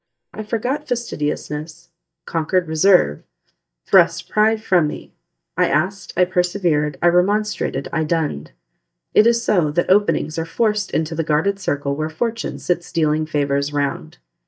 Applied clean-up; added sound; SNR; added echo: neural mask model DeepFilterNet 3.